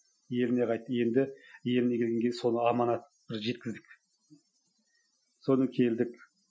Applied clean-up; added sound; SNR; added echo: classical method Wiener filter.